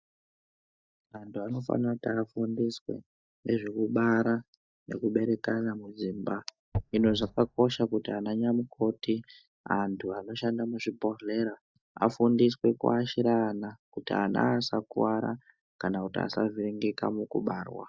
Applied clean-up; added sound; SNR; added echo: neural mask model DeepFilterNet 3.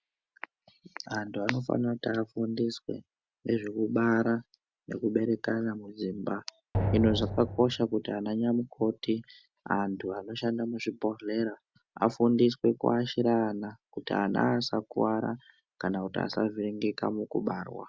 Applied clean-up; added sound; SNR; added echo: none; Drum; 2 dB; none.